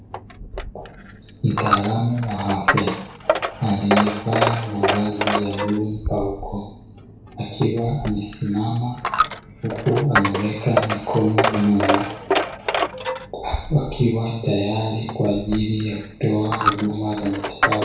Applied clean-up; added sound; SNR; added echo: none; Coin (dropping); 2 dB; reverberation time 0.6 s.